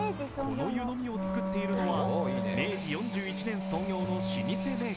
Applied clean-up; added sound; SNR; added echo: none; Wind instrument, woodwind instrument; 1 dB; none.